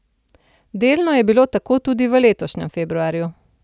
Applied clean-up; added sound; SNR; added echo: none; none; none; none.